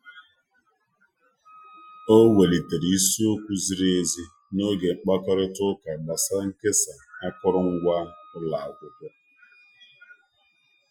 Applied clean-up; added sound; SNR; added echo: classical method Wiener filter.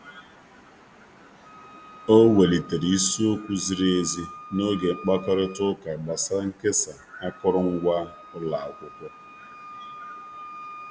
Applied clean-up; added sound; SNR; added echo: none; Wind instrument, woodwind instrument; 19 dB; none.